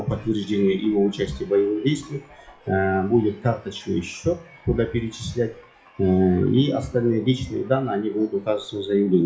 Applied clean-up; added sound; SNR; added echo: classical method WPE with log-MMSE.